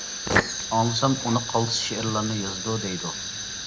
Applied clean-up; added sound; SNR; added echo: none; Fire; 3 dB; reverberation time 1.3 s.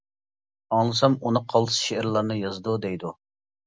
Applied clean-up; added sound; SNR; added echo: none; none; none; none.